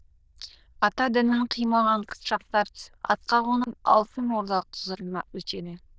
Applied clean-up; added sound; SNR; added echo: neural diffusion model UNIVERSE++.